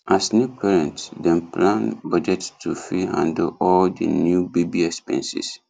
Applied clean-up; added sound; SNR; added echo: none; none; none; none.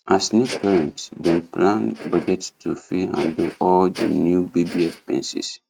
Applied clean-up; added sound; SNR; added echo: neural mask model RNNoise.